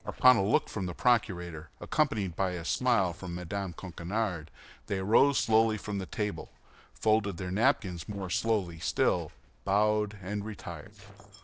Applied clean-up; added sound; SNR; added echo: neural separator model SepFormer DNS4.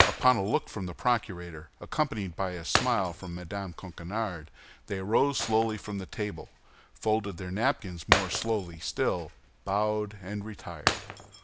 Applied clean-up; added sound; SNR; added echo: none; Shatter; 5 dB; none.